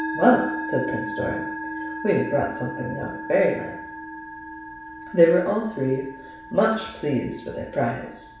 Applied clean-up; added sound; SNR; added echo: none; Musical instrument; 9 dB; reverberation time 0.7 s.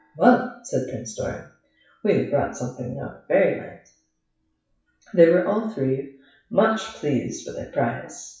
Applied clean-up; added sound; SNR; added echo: classical method WPE with log-MMSE.